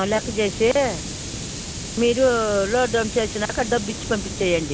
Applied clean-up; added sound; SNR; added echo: none; Hiss; 8 dB; none.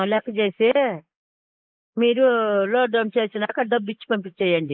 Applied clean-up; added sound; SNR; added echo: neural mask model Resemble Enhance denoiser.